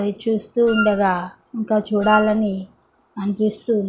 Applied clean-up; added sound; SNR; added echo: none; Wind instrument, woodwind instrument; 6 dB; none.